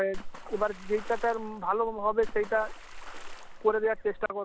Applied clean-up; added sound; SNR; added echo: none; Water / Splash, splatter; 9 dB; none.